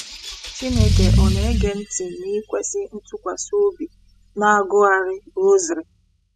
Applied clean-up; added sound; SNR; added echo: classical method spectral subtraction.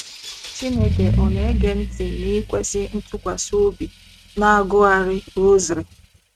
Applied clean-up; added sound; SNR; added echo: neural mask model RNNoise.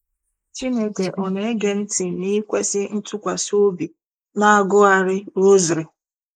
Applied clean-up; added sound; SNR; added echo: neural mask model Resemble Enhance denoiser.